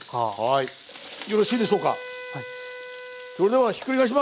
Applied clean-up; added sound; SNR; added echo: none; Wind instrument, woodwind instrument; 15 dB; none.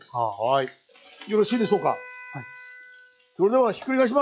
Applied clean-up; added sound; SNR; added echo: classical method log-MMSE.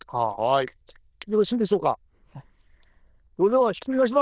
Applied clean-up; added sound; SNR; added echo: neural diffusion model UNIVERSE++.